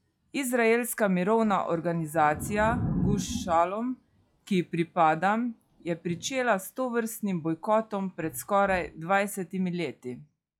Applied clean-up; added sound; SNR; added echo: classical method log-MMSE.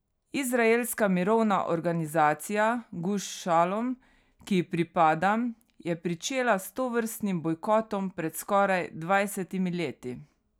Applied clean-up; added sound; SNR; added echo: none; none; none; none.